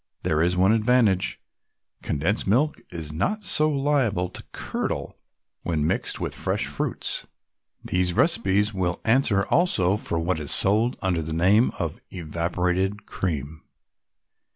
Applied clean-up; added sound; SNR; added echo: none; none; none; none.